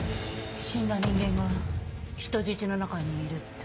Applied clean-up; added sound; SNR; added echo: none; none; none; none.